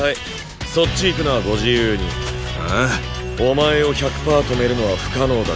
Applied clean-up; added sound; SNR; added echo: none; none; none; none.